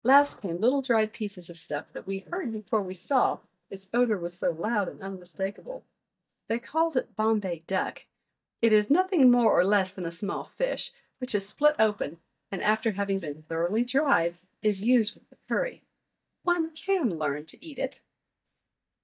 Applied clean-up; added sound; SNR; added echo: neural mask model DeepFilterNet 3.